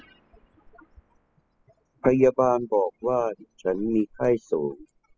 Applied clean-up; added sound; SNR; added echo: classical method spectral subtraction.